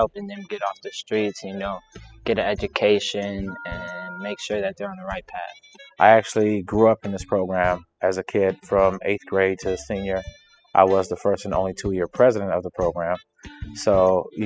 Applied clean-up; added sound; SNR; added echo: classical method spectral subtraction.